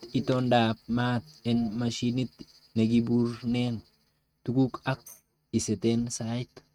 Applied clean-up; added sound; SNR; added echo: neural mask model RNNoise.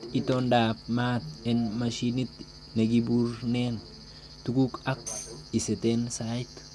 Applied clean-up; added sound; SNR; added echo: none; Tambourine; 15 dB; none.